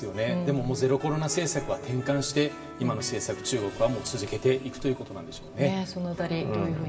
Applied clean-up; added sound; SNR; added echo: none; Walk, footsteps; 18 dB; reverberation time 1.8 s.